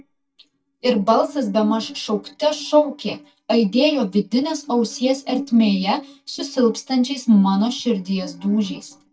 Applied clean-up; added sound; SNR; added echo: neural mask model DeepFilterNet 3.